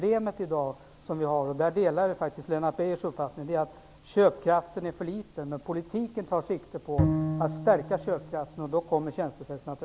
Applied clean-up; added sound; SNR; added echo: none; Bowed string instrument; 3 dB; none.